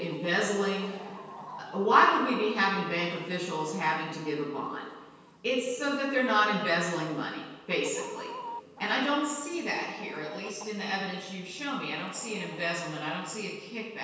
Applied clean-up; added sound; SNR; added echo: none; Chicken, rooster; 19 dB; reverberation time 1.2 s.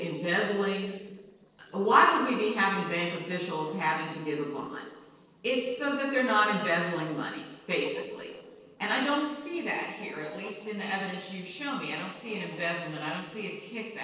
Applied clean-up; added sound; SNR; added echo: neural separator model SepFormer DNS4.